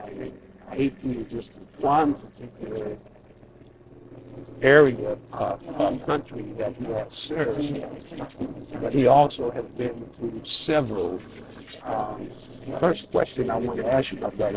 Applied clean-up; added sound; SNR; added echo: neural separator model SepFormer DNS4.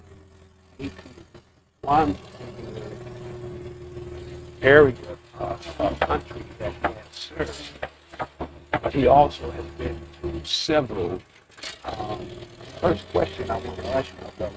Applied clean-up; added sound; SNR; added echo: neural mask model RNNoise.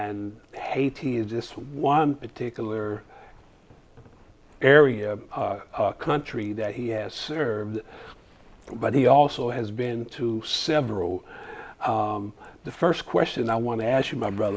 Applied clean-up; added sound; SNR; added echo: none; none; none; none.